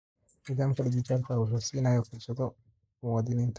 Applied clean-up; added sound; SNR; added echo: neural mask model Resemble Enhance denoiser.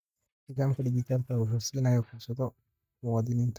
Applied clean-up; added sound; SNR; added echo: neural mask model DeepFilterNet 3.